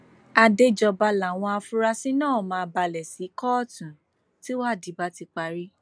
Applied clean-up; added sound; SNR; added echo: none; none; none; none.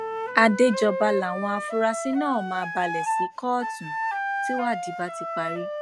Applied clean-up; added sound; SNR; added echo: none; Wind instrument, woodwind instrument; 4 dB; none.